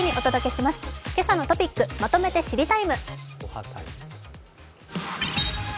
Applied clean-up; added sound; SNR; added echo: none; none; none; none.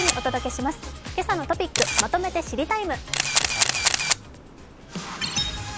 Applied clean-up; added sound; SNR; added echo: none; Camera; 0 dB; none.